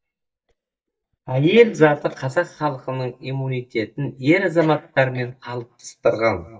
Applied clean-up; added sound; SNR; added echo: neural mask model DeepFilterNet 3.